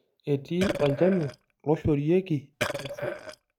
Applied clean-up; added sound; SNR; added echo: neural mask model RNNoise.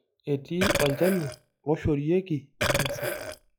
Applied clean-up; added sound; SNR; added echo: classical method log-MMSE.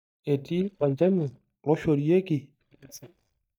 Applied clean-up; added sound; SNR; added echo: neural mask model DeepFilterNet 3.